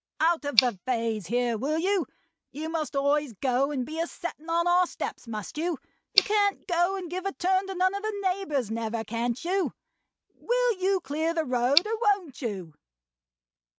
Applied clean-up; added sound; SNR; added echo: neural mask model RNNoise.